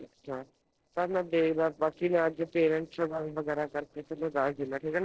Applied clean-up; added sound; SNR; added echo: neural separator model SepFormer DNS4.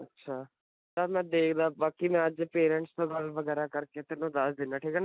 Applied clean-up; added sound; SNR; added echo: none; none; none; none.